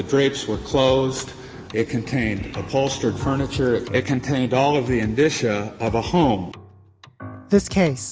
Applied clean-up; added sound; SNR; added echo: none; none; none; none.